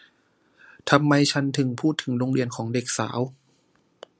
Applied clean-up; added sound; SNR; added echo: none; none; none; none.